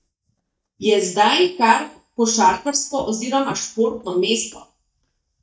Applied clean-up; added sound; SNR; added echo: neural mask model DeepFilterNet 3.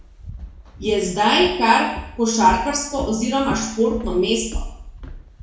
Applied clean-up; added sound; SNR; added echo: none; Walk, footsteps; 13 dB; reverberation time 0.6 s.